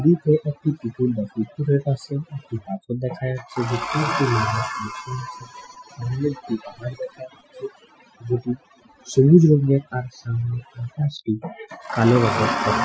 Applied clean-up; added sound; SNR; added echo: classical method Wiener filter.